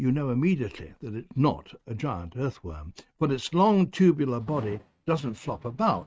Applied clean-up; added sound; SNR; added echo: neural mask model RNNoise.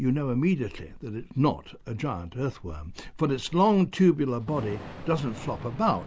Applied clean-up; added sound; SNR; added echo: none; Thunder / Rain; 16 dB; none.